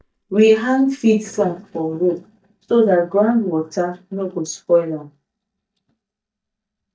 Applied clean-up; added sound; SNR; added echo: neural mask model DeepFilterNet 3.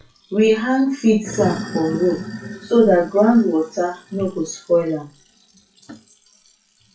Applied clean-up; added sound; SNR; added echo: classical method WPE with log-MMSE.